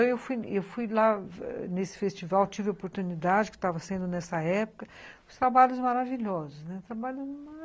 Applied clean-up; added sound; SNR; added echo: none; none; none; none.